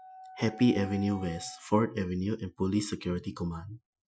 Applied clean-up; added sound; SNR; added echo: classical method Wiener filter.